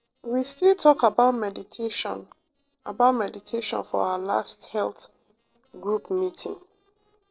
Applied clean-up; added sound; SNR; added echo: neural separator model SepFormer DNS4.